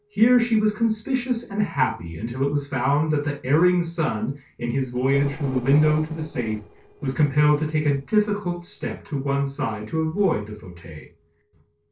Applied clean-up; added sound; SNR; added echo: neural separator model SepFormer DNS4.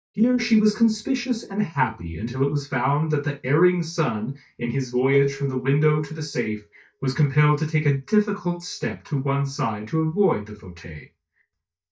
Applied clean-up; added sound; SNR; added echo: neural mask model DeepFilterNet 3.